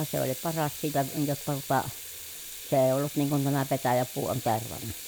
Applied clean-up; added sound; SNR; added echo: none; Sink (filling or washing) / Water tap, faucet; 11 dB; none.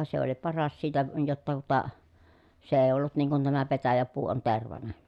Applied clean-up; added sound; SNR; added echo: none; none; none; none.